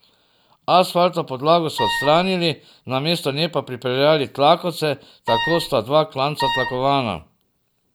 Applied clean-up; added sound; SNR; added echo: none; Wind instrument, woodwind instrument; 5 dB; none.